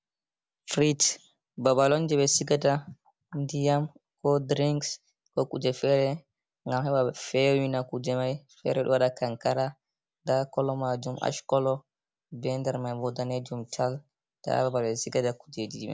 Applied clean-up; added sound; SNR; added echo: none; none; none; none.